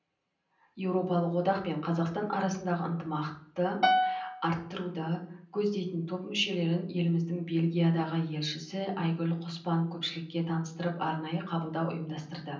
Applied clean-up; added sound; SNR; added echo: none; Piano; -1 dB; reverberation time 0.6 s.